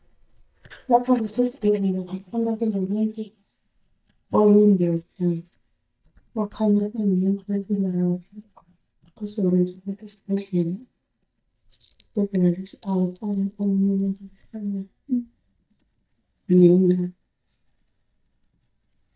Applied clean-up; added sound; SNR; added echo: neural mask model DeepFilterNet 3.